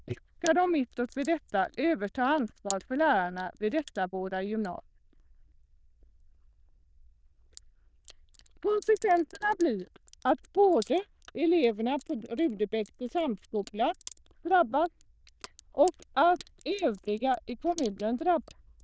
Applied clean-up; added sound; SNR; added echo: neural diffusion model UNIVERSE++.